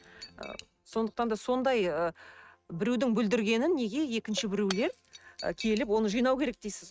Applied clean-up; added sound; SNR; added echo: neural mask model RNNoise.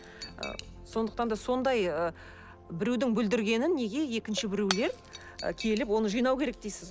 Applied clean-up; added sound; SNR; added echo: none; Shatter / Crushing; 15 dB; none.